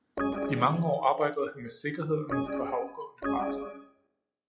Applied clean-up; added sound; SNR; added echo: classical method log-MMSE.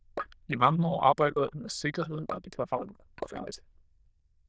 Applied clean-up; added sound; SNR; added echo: neural diffusion model UNIVERSE++.